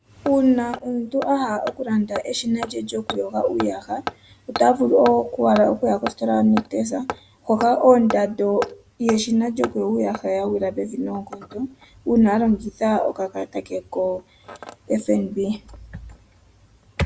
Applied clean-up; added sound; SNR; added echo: none; Hammer; 15 dB; none.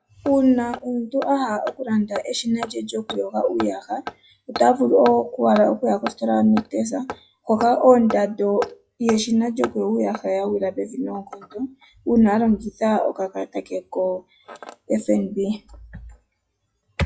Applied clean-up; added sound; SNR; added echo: classical method log-MMSE.